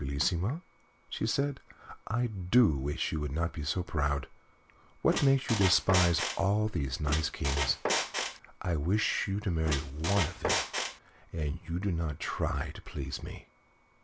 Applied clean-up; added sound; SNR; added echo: none; Squeak; 3 dB; none.